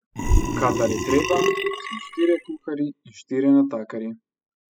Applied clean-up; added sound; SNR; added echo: classical method spectral subtraction.